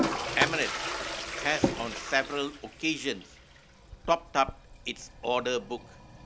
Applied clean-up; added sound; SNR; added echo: none; Toilet flush; 3 dB; none.